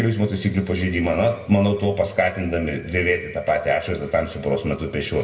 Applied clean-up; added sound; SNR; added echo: none; none; none; reverberation time 1.2 s.